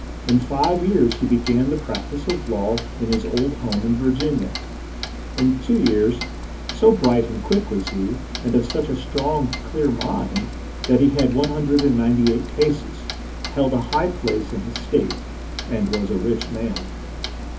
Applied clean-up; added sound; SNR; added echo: none; Clock; 8 dB; reverberation time 0.3 s.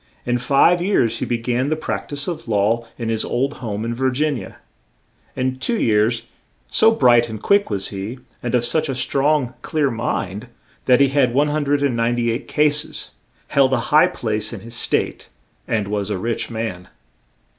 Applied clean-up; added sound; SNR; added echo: none; none; none; none.